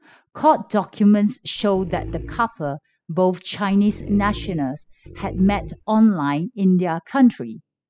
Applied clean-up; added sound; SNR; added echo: classical method spectral subtraction.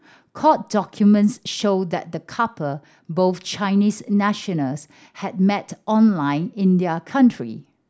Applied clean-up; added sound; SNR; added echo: none; none; none; none.